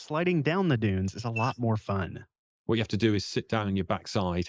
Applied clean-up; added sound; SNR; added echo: neural mask model Resemble Enhance denoiser.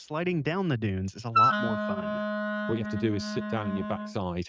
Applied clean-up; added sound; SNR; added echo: neural mask model RNNoise.